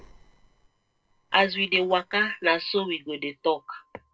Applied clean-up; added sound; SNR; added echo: neural separator model SepFormer DNS4.